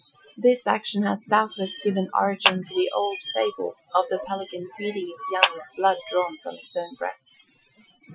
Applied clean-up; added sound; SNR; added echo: classical method Wiener filter.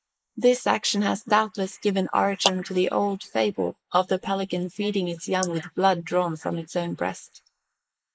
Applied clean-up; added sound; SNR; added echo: neural mask model Resemble Enhance denoiser.